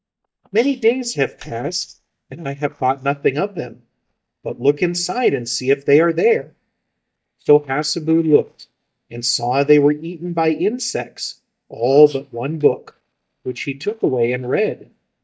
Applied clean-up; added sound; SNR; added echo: neural mask model DeepFilterNet 3.